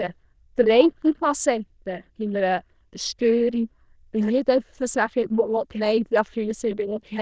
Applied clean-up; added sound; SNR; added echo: neural diffusion model UNIVERSE++.